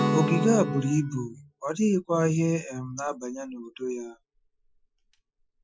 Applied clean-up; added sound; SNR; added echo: classical method Wiener filter.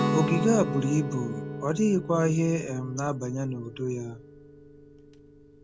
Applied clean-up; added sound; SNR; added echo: none; Guitar; 5 dB; none.